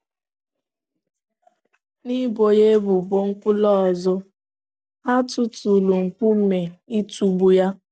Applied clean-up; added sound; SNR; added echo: none; none; none; none.